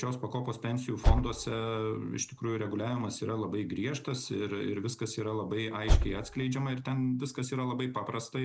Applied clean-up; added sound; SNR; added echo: none; Car; -2 dB; none.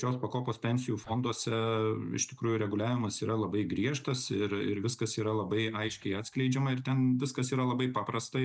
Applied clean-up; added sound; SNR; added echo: neural mask model DeepFilterNet 3.